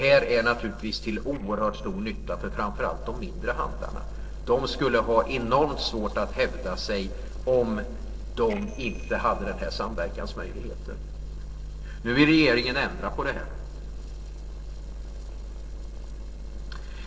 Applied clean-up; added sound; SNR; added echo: neural separator model SepFormer DNS4.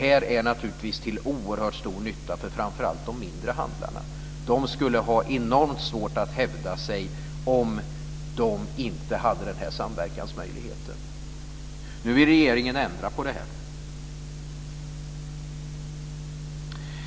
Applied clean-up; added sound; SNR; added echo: none; none; none; none.